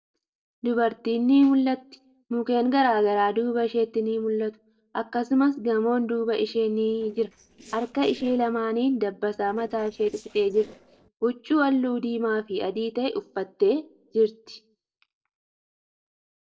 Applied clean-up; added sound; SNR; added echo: neural separator model SepFormer DNS4.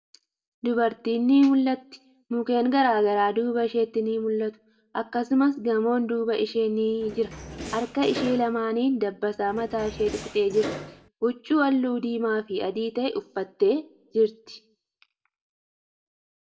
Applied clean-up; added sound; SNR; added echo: none; Door; 12 dB; reverberation time 0.3 s.